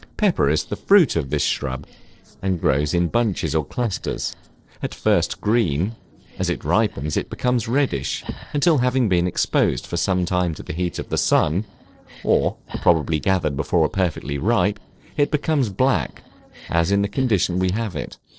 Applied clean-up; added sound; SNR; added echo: neural separator model SepFormer DNS4.